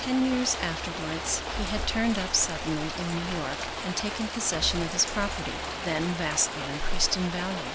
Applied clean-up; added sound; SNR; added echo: none; Rain + Sink (filling or washing); 3 dB; none.